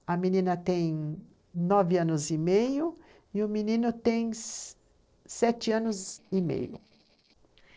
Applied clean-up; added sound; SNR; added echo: neural separator model SepFormer DNS4.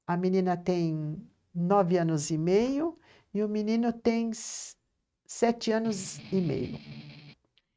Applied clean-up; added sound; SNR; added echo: neural mask model RNNoise.